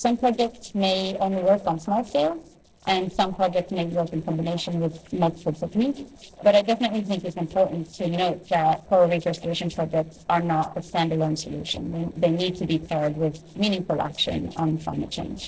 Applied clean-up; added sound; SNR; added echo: neural separator model SepFormer DNS4.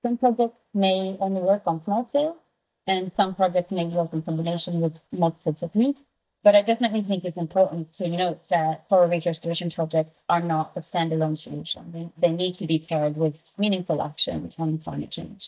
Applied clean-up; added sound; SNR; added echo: neural mask model DeepFilterNet 3.